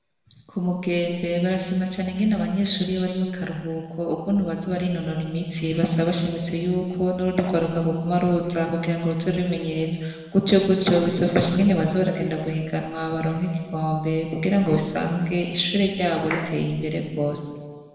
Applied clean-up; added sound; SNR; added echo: none; Clapping; 13 dB; reverberation time 1.5 s.